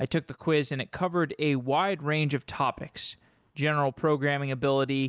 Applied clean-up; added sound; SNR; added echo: none; none; none; none.